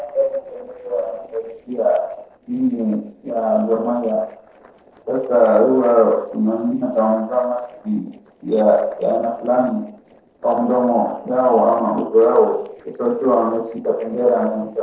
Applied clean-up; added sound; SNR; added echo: neural separator model SepFormer DNS4.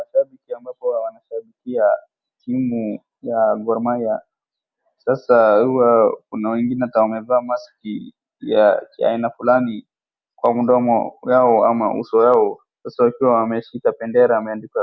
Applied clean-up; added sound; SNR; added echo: none; none; none; none.